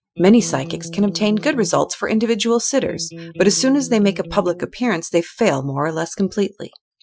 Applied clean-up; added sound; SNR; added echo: classical method Wiener filter.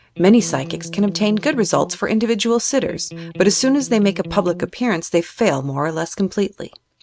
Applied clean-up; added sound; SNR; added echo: neural mask model RNNoise.